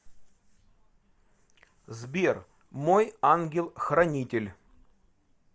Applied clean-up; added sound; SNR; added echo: none; none; none; none.